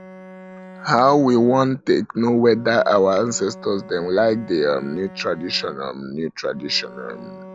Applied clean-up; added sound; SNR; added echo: none; Bowed string instrument; 20 dB; none.